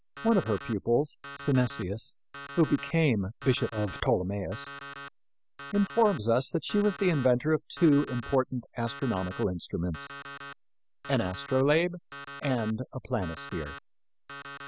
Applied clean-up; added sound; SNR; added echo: none; Alarm; 15 dB; none.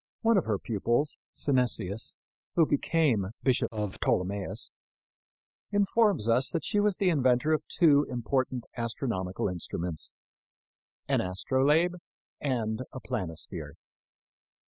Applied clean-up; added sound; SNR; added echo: none; none; none; none.